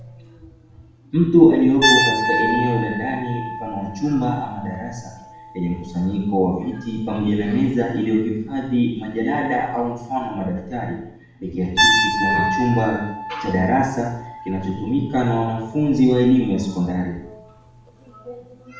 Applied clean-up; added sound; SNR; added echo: none; Piano; 6 dB; reverberation time 0.6 s.